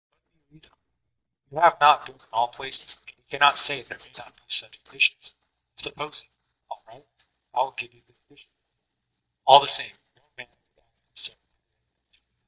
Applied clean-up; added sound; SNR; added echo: neural mask model DeepFilterNet 3.